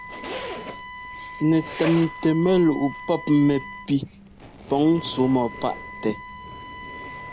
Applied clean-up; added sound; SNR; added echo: none; Wind instrument, woodwind instrument + Zipper (clothing); 12 dB; none.